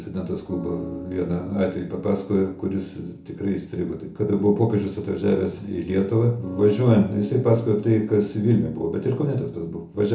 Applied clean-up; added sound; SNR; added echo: none; Bass guitar; 17 dB; reverberation time 0.7 s.